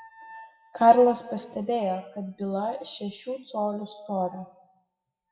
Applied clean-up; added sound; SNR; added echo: classical method WPE with log-MMSE.